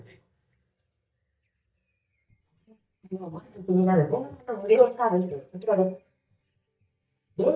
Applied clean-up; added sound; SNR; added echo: neural mask model DeepFilterNet 3.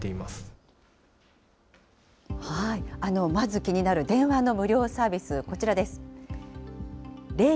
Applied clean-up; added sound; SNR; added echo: none; none; none; none.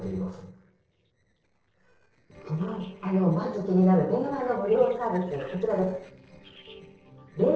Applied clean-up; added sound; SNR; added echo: neural separator model SepFormer DNS4.